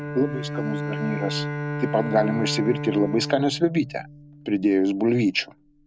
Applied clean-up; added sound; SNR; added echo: none; Bowed string instrument; 7 dB; none.